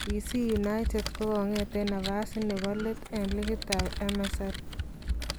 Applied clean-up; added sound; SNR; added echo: none; Computer keyboard; 3 dB; none.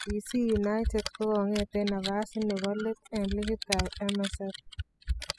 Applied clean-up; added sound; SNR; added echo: classical method spectral subtraction.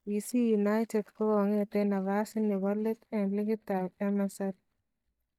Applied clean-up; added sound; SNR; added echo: neural mask model DeepFilterNet 3.